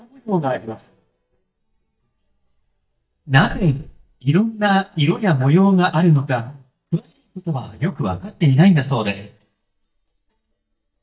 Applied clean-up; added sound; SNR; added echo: neural mask model DeepFilterNet 3.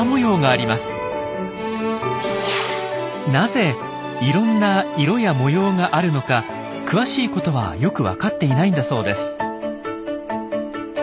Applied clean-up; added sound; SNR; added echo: none; none; none; none.